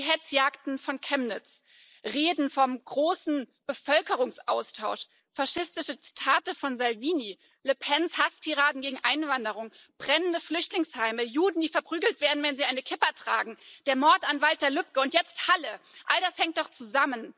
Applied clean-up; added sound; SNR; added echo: neural mask model Resemble Enhance denoiser.